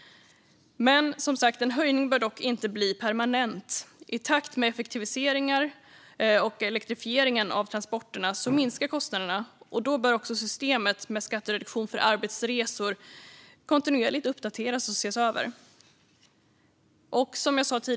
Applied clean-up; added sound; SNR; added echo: none; none; none; none.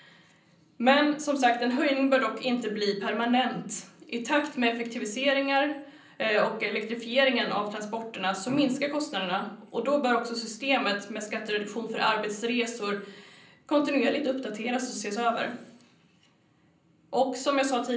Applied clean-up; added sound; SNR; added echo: none; none; none; reverberation time 0.6 s.